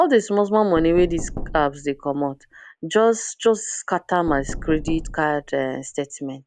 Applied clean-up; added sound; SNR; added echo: none; Knock; 11 dB; none.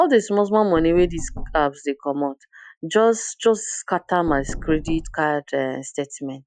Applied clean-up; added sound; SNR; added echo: classical method Wiener filter.